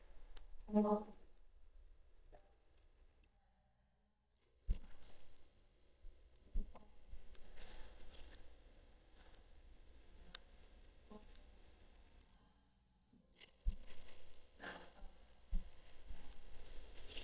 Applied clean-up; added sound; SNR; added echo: neural mask model DeepFilterNet 3.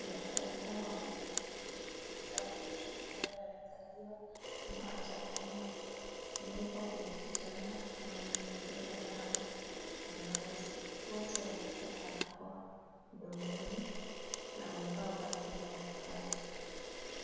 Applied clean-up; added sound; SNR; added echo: none; Camera; -2 dB; reverberation time 1.9 s.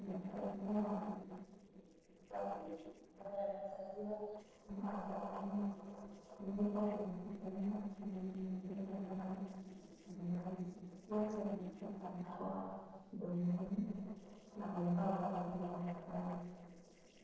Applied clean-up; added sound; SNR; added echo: neural separator model SepFormer DNS4.